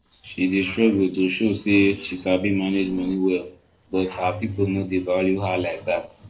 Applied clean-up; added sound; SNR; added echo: neural separator model SepFormer DNS4.